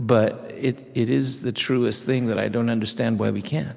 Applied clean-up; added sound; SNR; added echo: none; none; none; none.